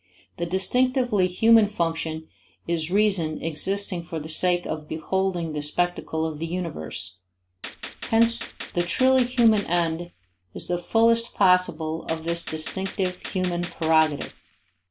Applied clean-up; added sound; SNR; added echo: none; Gunshot, gunfire; 14 dB; none.